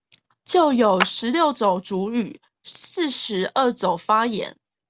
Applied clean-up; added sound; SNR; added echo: none; Clapping; 9 dB; none.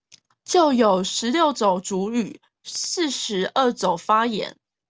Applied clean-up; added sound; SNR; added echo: none; none; none; none.